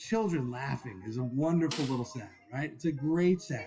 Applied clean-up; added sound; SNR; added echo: classical method WPE with log-MMSE.